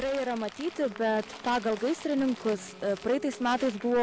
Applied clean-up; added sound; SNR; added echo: none; Crumpling, crinkling; 18 dB; none.